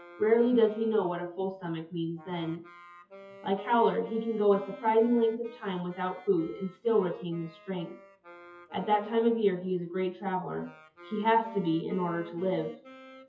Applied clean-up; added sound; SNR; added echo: classical method WPE with log-MMSE.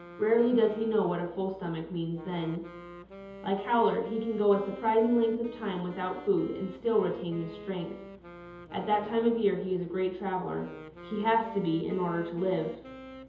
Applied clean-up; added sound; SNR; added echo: none; Wind instrument, woodwind instrument; 17 dB; reverberation time 0.8 s.